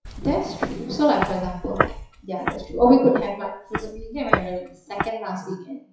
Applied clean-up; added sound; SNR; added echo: classical method WPE with log-MMSE.